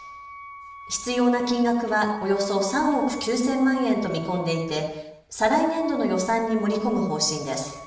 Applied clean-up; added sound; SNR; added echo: none; Wind instrument, woodwind instrument; 19 dB; reverberation time 0.8 s.